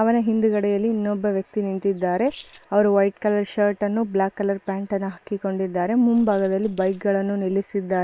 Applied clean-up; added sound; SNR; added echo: neural separator model SepFormer WHAM!.